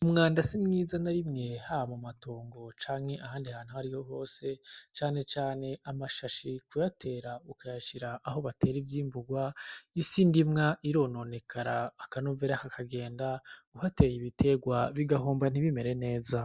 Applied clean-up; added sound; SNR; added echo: none; none; none; none.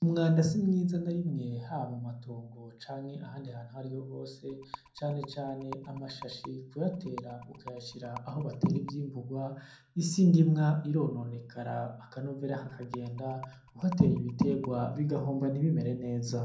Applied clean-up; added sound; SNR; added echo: none; Rattle; 18 dB; reverberation time 0.5 s.